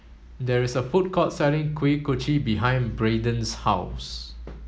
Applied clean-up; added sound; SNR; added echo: none; none; none; none.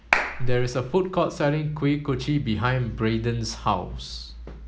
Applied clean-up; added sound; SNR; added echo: none; Clapping; -1 dB; none.